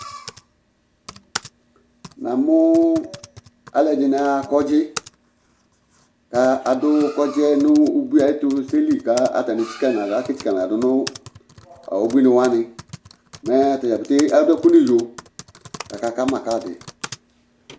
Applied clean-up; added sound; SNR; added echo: none; Typing; 20 dB; none.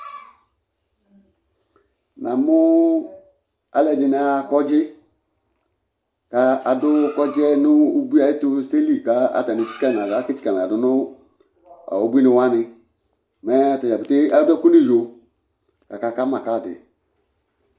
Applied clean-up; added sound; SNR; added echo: none; none; none; none.